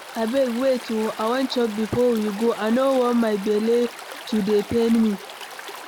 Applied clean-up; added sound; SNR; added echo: none; Stream; 15 dB; none.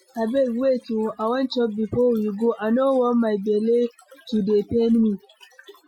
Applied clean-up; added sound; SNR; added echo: classical method Wiener filter.